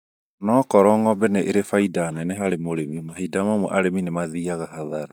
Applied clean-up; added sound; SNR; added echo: neural mask model DeepFilterNet 3.